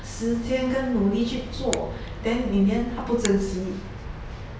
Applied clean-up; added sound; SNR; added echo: none; Finger snapping; 16 dB; none.